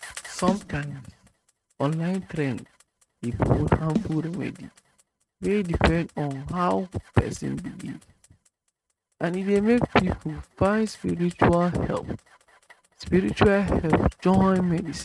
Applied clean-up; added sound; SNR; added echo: neural mask model RNNoise.